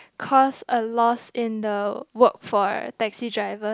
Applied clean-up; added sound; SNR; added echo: none; none; none; none.